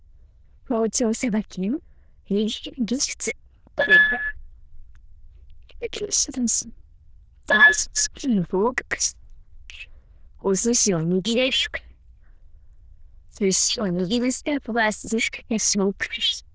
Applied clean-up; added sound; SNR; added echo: neural diffusion model UNIVERSE++.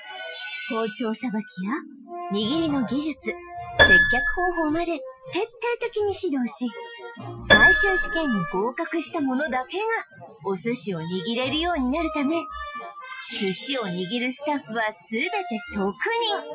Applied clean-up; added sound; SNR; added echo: classical method Wiener filter.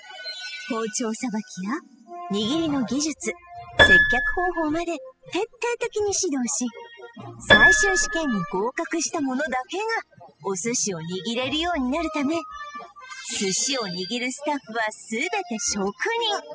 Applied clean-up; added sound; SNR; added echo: classical method spectral subtraction.